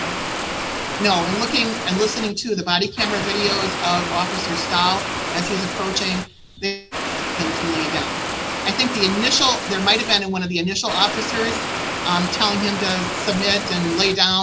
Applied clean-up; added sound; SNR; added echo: none; Water; 4 dB; none.